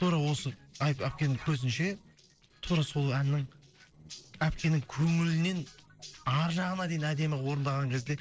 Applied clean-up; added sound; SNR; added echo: neural separator model SepFormer DNS4.